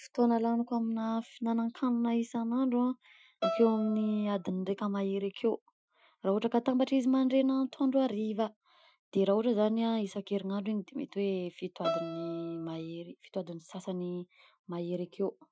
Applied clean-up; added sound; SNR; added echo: classical method Wiener filter.